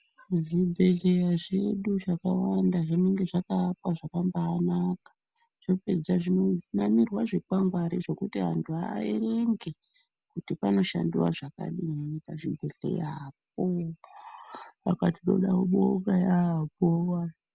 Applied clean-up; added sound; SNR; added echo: none; none; none; none.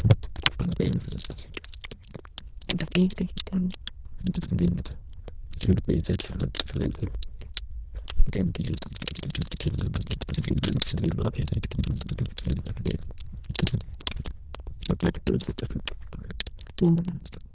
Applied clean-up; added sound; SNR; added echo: neural diffusion model UNIVERSE++.